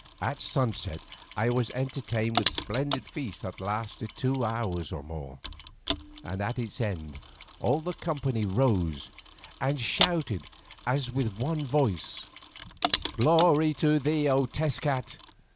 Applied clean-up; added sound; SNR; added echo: none; Mechanisms; 6 dB; none.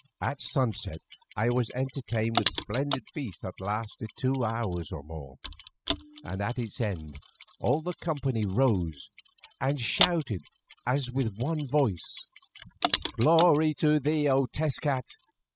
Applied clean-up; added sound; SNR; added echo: classical method spectral subtraction.